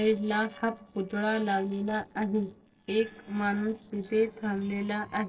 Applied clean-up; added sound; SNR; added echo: neural separator model SepFormer DNS4.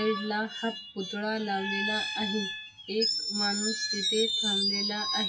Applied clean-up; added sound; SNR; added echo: classical method WPE with log-MMSE.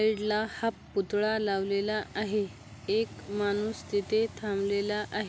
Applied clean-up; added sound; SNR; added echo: none; none; none; none.